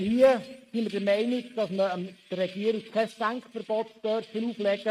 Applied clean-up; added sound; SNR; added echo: neural mask model RNNoise.